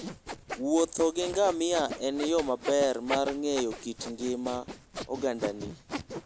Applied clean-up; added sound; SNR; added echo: none; Sawing; 10 dB; none.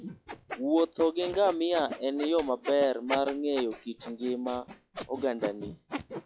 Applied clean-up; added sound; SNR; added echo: classical method log-MMSE.